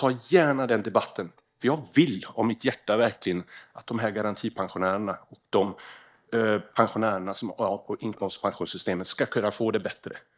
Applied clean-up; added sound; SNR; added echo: neural mask model DeepFilterNet 3.